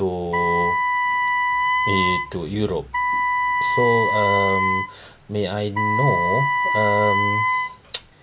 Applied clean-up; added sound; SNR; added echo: none; Wind instrument, woodwind instrument; -3 dB; none.